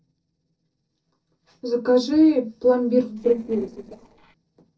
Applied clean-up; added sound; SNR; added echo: neural separator model SepFormer DNS4.